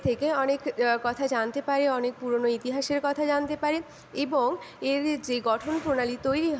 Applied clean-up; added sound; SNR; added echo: none; none; none; none.